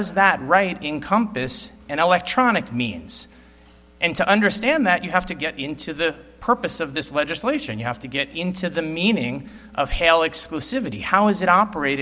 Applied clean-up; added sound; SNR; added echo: none; none; none; none.